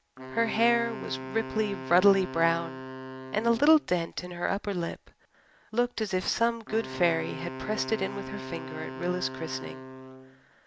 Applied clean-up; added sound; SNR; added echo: none; Wind instrument, woodwind instrument; 11 dB; none.